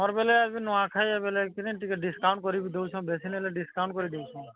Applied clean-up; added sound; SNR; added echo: none; none; none; none.